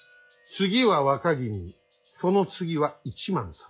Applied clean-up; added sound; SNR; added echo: classical method log-MMSE.